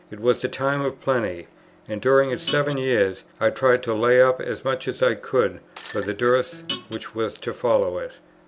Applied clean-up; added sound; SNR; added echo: none; Guitar + Shatter; 10 dB; none.